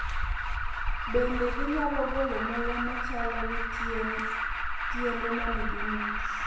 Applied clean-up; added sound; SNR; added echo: none; Alarm; -3 dB; reverberation time 1.0 s.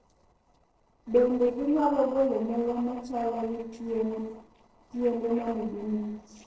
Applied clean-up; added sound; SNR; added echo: neural separator model SepFormer DNS4.